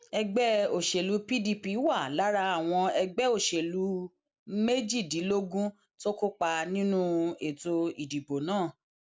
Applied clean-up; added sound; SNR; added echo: none; none; none; none.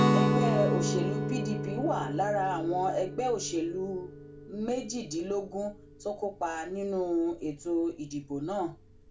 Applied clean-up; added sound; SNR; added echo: none; Guitar; 1 dB; reverberation time 0.2 s.